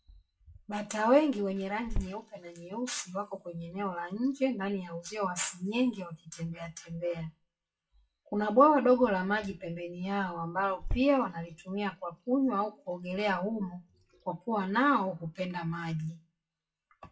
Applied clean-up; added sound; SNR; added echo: classical method WPE with log-MMSE.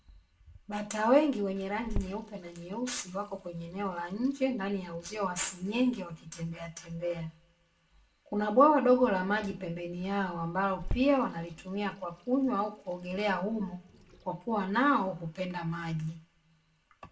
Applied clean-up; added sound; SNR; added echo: none; Sink (filling or washing) / Water tap, faucet; 15 dB; reverberation time 0.3 s.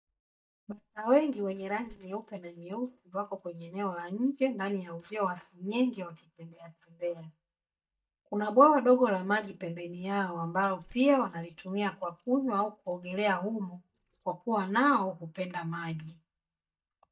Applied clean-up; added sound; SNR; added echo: neural mask model DeepFilterNet 3.